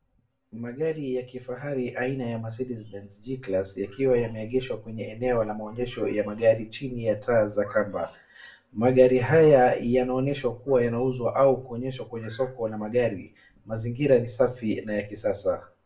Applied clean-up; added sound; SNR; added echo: none; none; none; reverberation time 0.3 s.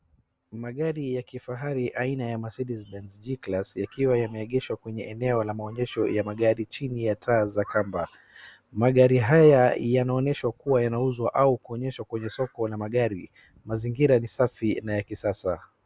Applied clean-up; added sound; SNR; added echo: none; none; none; none.